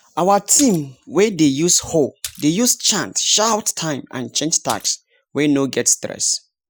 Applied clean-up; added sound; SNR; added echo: classical method Wiener filter.